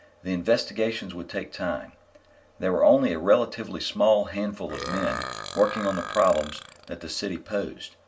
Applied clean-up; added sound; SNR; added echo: none; Burping, eructation; 10 dB; reverberation time 0.2 s.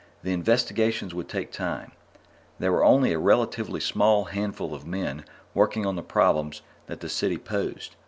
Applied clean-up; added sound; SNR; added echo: none; none; none; none.